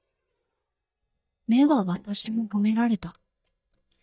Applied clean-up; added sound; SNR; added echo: neural mask model DeepFilterNet 3.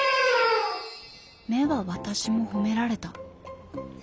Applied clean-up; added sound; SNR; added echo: none; none; none; none.